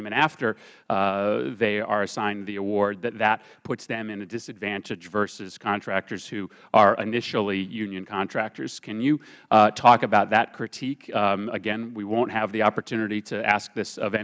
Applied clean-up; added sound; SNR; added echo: none; none; none; none.